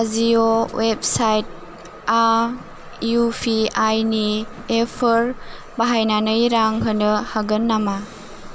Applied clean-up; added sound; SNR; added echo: none; Livestock, farm animals, working animals; 19 dB; none.